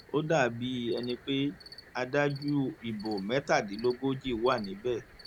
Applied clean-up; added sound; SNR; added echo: none; Cricket; 20 dB; none.